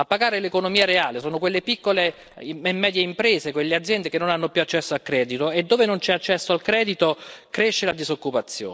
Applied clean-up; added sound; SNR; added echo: neural separator model SepFormer DNS4.